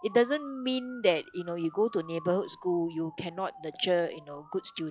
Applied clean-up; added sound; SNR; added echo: classical method log-MMSE.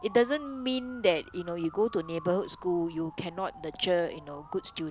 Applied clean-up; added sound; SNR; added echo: none; Motor vehicle (road) / Siren; 19 dB; none.